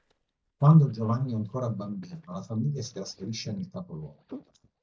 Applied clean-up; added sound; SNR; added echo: neural mask model DeepFilterNet 3.